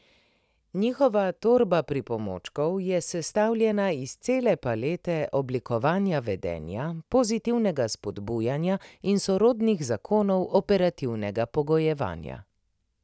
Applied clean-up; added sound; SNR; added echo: none; none; none; none.